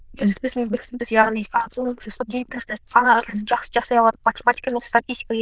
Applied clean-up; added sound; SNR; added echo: neural diffusion model UNIVERSE++.